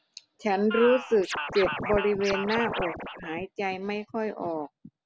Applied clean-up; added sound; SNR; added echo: none; Scratching (performance technique); 6 dB; none.